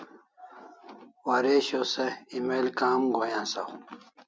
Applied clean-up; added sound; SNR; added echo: none; none; none; none.